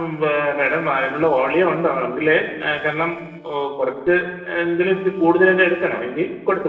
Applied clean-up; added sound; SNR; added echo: neural separator model SepFormer DNS4.